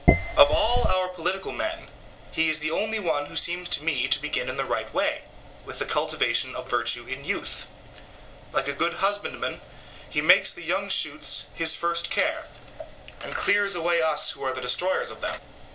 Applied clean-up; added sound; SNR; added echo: none; Dishes, pots, and pans; -5 dB; none.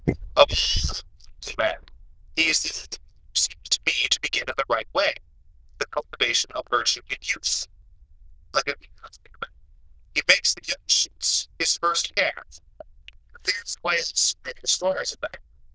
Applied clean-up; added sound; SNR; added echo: neural diffusion model UNIVERSE++.